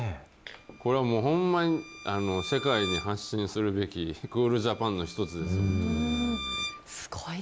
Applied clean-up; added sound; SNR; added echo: none; Bowed string instrument; 13 dB; none.